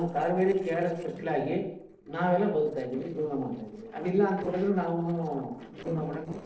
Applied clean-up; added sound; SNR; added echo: neural separator model SepFormer DNS4.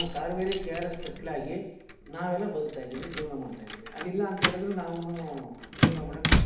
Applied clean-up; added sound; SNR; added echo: none; Keys jangling; -3 dB; reverberation time 0.8 s.